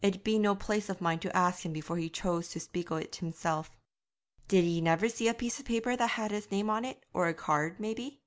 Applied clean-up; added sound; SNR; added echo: none; none; none; none.